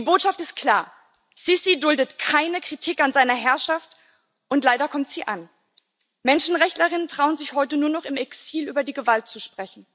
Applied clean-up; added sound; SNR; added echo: none; none; none; none.